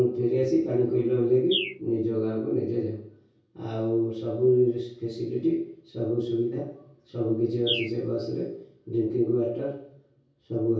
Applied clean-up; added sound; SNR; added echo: none; Bird; 10 dB; reverberation time 0.6 s.